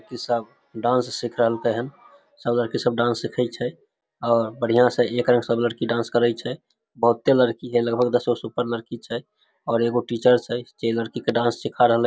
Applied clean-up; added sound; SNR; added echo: none; none; none; none.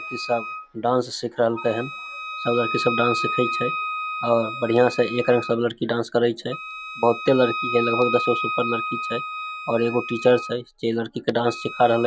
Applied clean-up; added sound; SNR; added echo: none; Wind instrument, woodwind instrument; 7 dB; none.